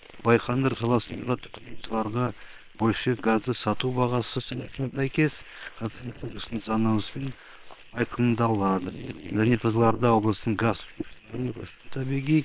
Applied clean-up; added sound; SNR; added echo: neural separator model SepFormer WHAM!.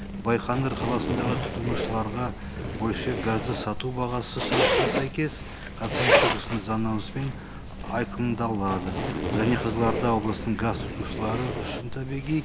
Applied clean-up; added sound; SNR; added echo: none; Zipper (clothing); 0 dB; none.